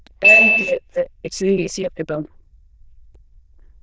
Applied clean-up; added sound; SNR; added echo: neural diffusion model UNIVERSE++.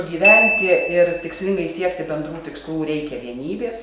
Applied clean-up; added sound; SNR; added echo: none; Glockenspiel; 2 dB; none.